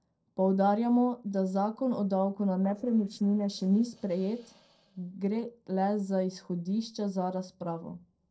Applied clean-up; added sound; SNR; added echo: neural separator model SepFormer DNS4.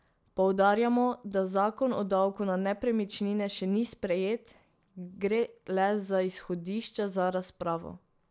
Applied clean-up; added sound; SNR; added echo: none; none; none; none.